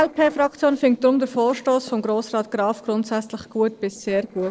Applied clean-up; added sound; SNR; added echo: neural separator model SepFormer DNS4.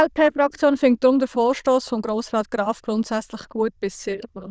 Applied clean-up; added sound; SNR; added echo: neural diffusion model UNIVERSE++.